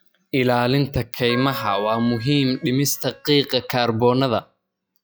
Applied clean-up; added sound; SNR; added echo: classical method log-MMSE.